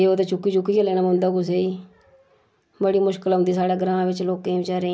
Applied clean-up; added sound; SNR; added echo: none; none; none; none.